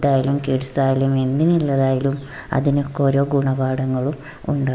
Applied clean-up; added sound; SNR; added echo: neural mask model Resemble Enhance denoiser.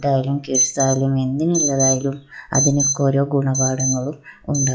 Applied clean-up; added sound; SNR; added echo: classical method log-MMSE.